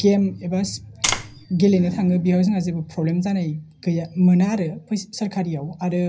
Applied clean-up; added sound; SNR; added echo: none; Tap; 3 dB; reverberation time 0.5 s.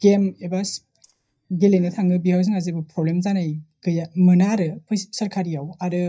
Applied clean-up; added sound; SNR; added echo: neural mask model DeepFilterNet 3.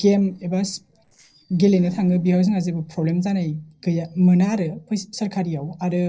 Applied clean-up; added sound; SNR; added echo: neural separator model SepFormer DNS4.